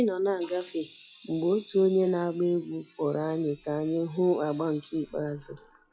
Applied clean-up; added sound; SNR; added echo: classical method log-MMSE.